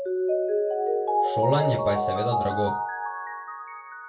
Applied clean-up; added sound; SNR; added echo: none; Mallet percussion; -4 dB; reverberation time 0.3 s.